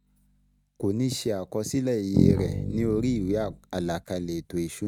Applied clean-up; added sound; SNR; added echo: neural mask model RNNoise.